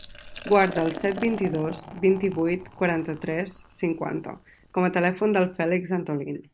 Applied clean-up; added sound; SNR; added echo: none; Liquid; 16 dB; none.